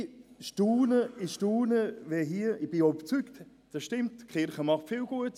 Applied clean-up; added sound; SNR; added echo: none; none; none; none.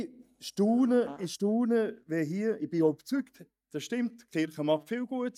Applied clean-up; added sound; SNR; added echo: neural mask model DeepFilterNet 3.